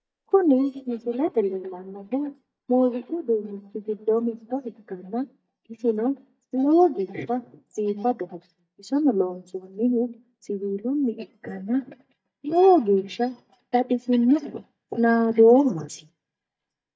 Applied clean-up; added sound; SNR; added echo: neural mask model DeepFilterNet 3.